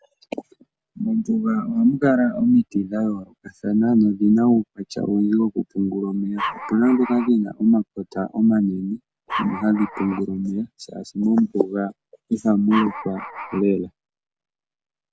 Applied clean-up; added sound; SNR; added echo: none; Dog; 10 dB; none.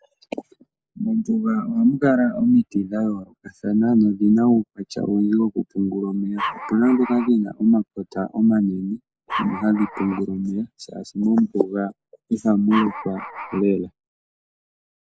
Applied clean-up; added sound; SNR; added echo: neural mask model Resemble Enhance denoiser.